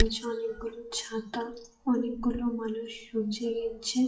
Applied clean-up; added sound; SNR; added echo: classical method WPE with log-MMSE.